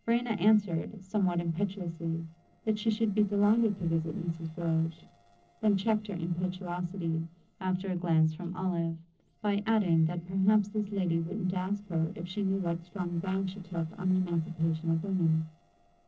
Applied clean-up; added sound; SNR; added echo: neural separator model SepFormer DNS4.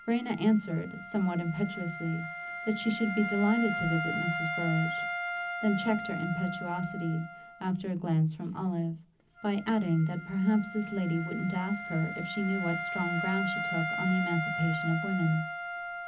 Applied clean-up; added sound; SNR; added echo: none; Wind instrument, woodwind instrument; 6 dB; reverberation time 0.4 s.